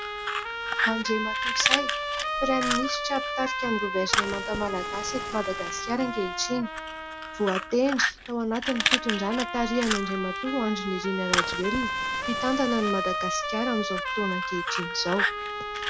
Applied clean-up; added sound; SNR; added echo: none; Trumpet + Fire; 0 dB; none.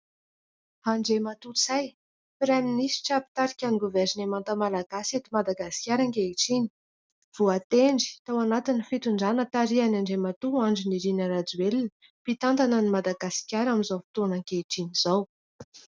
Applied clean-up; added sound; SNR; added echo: none; none; none; none.